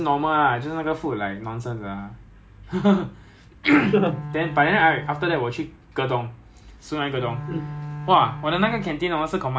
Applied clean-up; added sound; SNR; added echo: none; Bowed string instrument; 10 dB; none.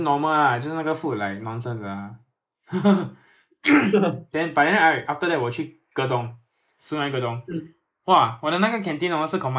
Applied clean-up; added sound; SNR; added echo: neural mask model Resemble Enhance denoiser.